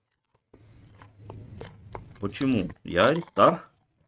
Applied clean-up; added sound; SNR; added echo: neural mask model RNNoise.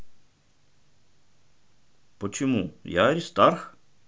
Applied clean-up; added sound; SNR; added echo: none; none; none; none.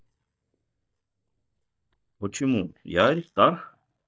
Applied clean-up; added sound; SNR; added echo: neural mask model DeepFilterNet 3.